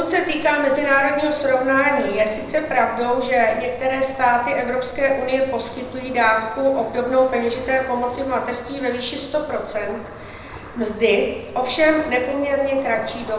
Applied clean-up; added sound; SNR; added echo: none; Ocean; 18 dB; reverberation time 0.8 s.